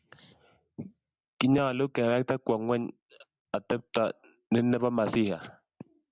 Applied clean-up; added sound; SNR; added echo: none; none; none; none.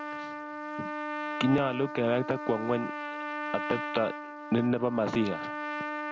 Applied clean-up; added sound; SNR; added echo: none; Trumpet; 5 dB; none.